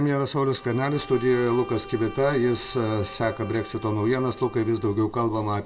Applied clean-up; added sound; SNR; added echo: none; Bowed string instrument; 18 dB; reverberation time 0.9 s.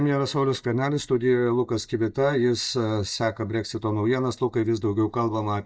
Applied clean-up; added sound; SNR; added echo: neural mask model DeepFilterNet 3.